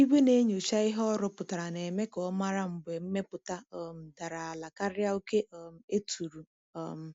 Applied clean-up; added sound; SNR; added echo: none; none; none; none.